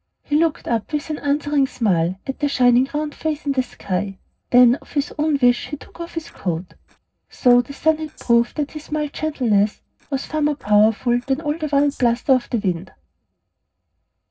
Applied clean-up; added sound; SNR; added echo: neural separator model SepFormer DNS4.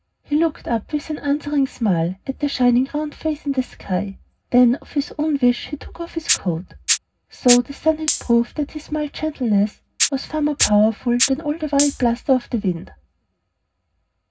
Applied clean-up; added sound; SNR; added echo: none; Rattle (instrument); 6 dB; reverberation time 0.4 s.